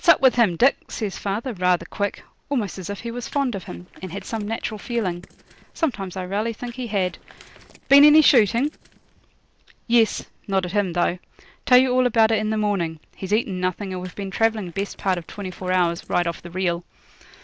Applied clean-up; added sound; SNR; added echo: neural separator model SepFormer DNS4.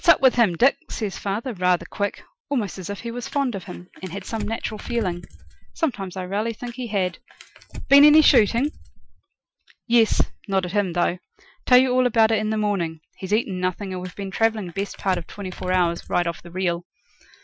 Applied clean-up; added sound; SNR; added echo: classical method Wiener filter.